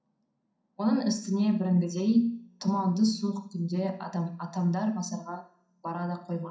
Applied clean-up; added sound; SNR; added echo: none; none; none; reverberation time 0.5 s.